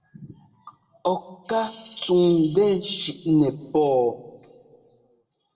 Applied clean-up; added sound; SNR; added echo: none; none; none; reverberation time 0.9 s.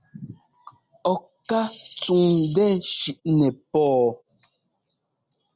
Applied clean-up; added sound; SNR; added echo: none; none; none; none.